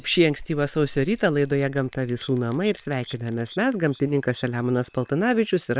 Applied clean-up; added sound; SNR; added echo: neural separator model SepFormer WHAM!.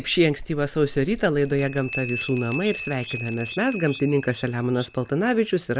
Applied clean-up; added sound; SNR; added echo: none; Bell; 13 dB; none.